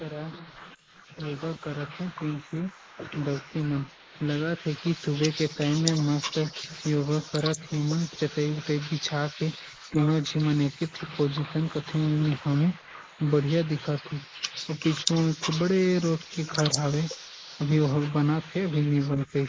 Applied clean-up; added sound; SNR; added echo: neural mask model Resemble Enhance denoiser.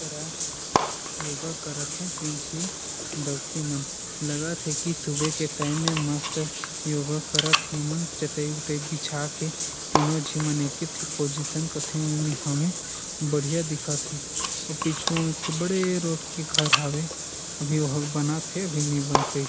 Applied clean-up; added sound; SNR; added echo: none; Bathtub (filling or washing) / Water; 1 dB; none.